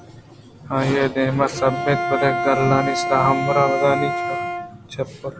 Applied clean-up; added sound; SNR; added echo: none; Bowed string instrument; 4 dB; none.